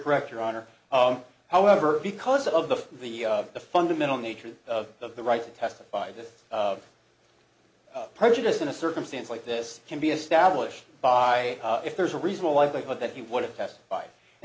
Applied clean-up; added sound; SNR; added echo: none; none; none; none.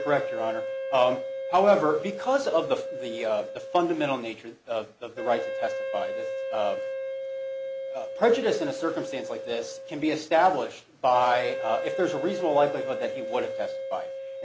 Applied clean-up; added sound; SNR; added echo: none; Wind instrument, woodwind instrument; 7 dB; none.